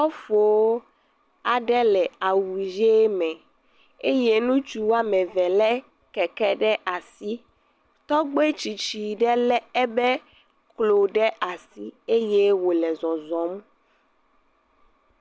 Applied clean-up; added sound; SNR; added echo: none; none; none; none.